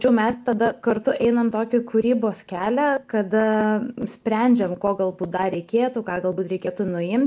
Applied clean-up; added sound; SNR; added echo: none; none; none; none.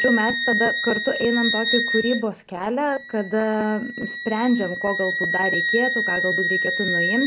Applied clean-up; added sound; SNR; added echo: none; Wind instrument, woodwind instrument; 1 dB; none.